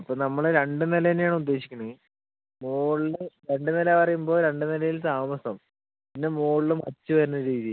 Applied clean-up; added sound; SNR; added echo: none; none; none; none.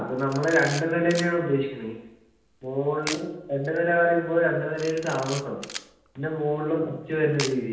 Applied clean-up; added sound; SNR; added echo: none; Camera; 16 dB; reverberation time 0.9 s.